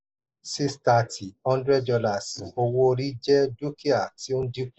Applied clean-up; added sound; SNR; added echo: neural mask model Resemble Enhance denoiser.